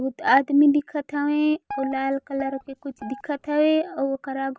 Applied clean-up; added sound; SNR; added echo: none; Guitar; 15 dB; none.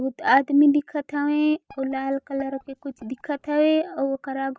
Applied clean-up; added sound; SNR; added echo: neural mask model DeepFilterNet 3.